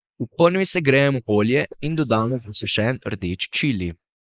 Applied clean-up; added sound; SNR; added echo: neural mask model Resemble Enhance denoiser.